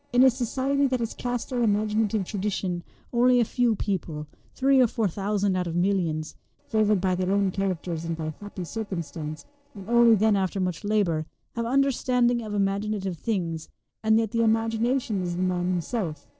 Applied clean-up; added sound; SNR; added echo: neural separator model SepFormer DNS4.